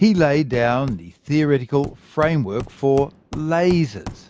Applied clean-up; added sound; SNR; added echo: none; Hammer; 17 dB; none.